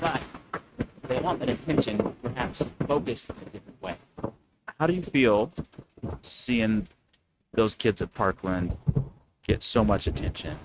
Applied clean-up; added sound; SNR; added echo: neural mask model RNNoise.